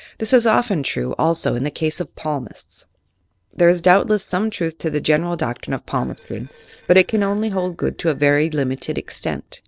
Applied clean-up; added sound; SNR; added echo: neural separator model SepFormer DNS4.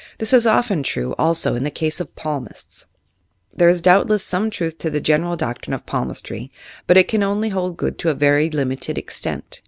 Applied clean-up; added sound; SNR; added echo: none; none; none; none.